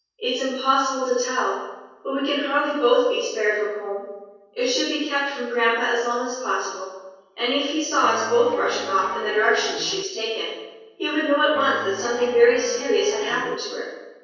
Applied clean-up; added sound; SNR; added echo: none; Guitar; 14 dB; reverberation time 1.3 s.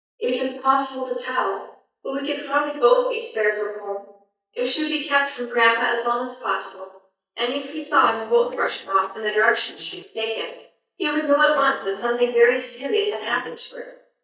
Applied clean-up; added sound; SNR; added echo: neural mask model DeepFilterNet 3.